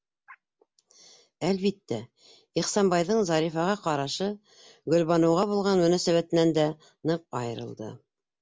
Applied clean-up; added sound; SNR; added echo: none; none; none; none.